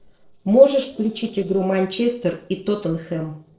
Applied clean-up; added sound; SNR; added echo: neural separator model SepFormer DNS4.